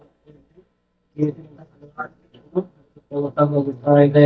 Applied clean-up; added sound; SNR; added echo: neural mask model DeepFilterNet 3.